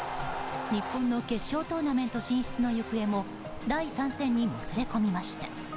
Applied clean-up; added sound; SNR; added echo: none; Hands; 13 dB; none.